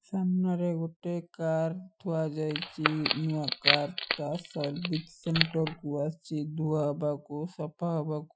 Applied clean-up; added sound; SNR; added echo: classical method Wiener filter.